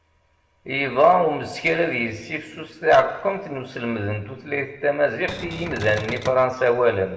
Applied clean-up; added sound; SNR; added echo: none; Cupboard open or close; 12 dB; reverberation time 1.3 s.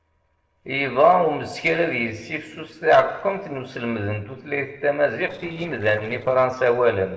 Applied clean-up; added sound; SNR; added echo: neural separator model SepFormer DNS4.